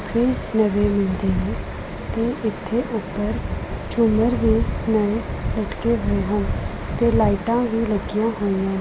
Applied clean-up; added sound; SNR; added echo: none; none; none; none.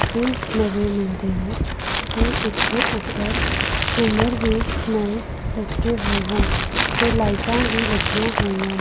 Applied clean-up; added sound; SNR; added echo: none; Crumpling, crinkling; 1 dB; none.